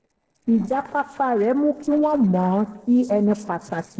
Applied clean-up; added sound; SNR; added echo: neural separator model SepFormer DNS4.